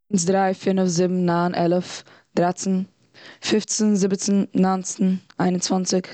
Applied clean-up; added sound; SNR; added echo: none; none; none; none.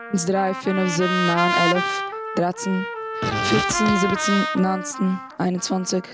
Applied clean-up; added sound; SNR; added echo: none; Trumpet + Fart; 3 dB; none.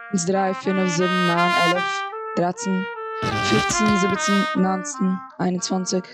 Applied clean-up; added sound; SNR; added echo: classical method log-MMSE.